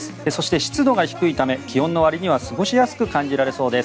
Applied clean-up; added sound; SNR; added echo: none; none; none; none.